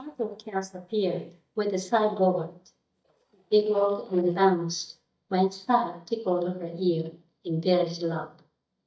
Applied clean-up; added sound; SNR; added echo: neural mask model DeepFilterNet 3.